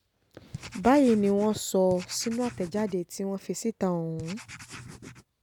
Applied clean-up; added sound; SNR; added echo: none; Writing; 16 dB; none.